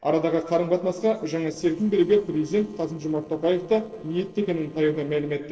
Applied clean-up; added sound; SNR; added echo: neural separator model SepFormer DNS4.